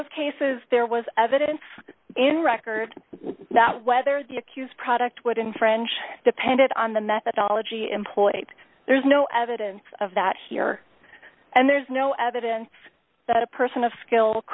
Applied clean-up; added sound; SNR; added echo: none; none; none; none.